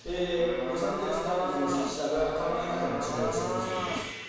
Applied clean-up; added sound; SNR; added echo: none; Livestock, farm animals, working animals; 4 dB; reverberation time 1.9 s.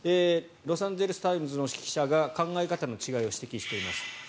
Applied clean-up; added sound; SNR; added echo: none; none; none; none.